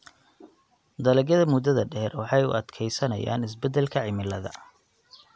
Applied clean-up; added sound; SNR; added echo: none; none; none; none.